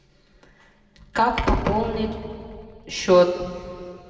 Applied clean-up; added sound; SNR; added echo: none; none; none; reverberation time 2.0 s.